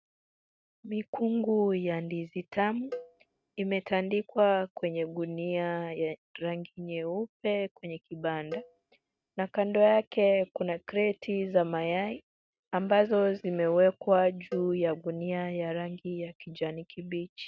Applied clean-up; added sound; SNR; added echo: neural mask model RNNoise.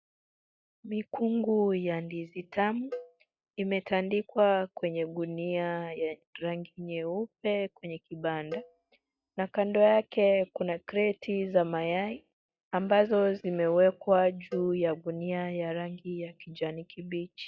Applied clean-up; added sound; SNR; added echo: classical method log-MMSE.